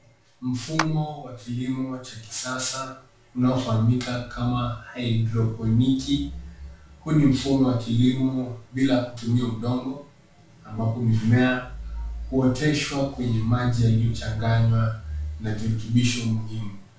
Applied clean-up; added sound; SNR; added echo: none; Clapping; 11 dB; reverberation time 0.4 s.